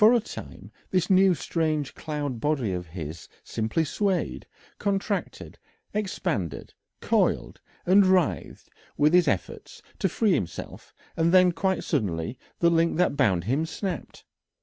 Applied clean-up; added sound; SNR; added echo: none; none; none; none.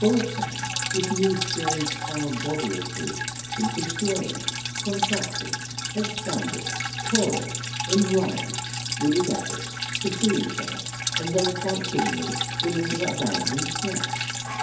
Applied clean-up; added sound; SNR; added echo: none; Drip; 1 dB; reverberation time 2.4 s.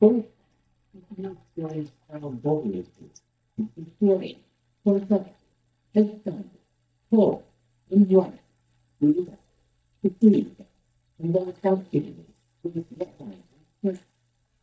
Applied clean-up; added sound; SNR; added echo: neural mask model DeepFilterNet 3.